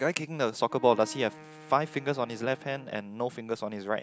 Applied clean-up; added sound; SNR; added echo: none; Wind instrument, woodwind instrument; 19 dB; none.